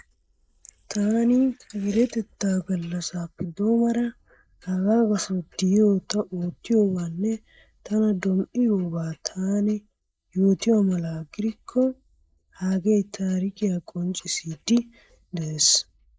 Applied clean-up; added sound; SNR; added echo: neural mask model Resemble Enhance denoiser.